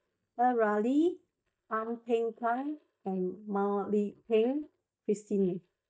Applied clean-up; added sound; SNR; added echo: neural mask model DeepFilterNet 3.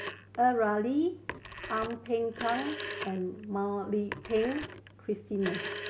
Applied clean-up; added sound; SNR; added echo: none; Telephone; 9 dB; none.